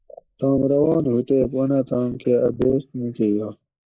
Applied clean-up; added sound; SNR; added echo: neural mask model Resemble Enhance denoiser.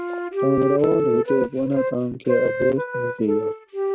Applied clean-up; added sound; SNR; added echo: neural mask model RNNoise.